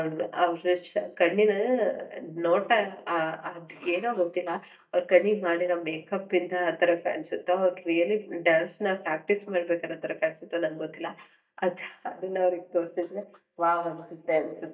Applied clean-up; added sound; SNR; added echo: neural mask model DeepFilterNet 3.